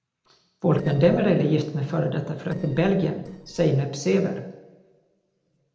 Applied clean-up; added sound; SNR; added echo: neural separator model SepFormer DNS4.